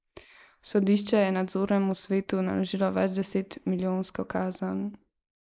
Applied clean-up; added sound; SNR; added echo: neural mask model Resemble Enhance denoiser.